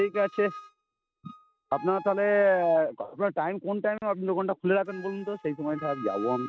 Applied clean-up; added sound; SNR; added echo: neural mask model RNNoise.